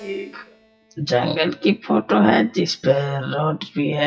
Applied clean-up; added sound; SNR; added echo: classical method WPE with log-MMSE.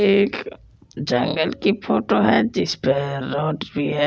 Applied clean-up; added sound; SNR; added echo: none; none; none; none.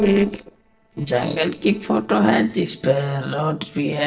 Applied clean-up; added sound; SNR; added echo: neural separator model SepFormer DNS4.